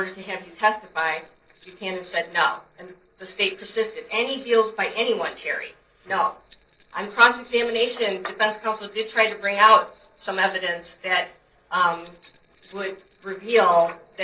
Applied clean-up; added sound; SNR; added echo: neural separator model SepFormer DNS4.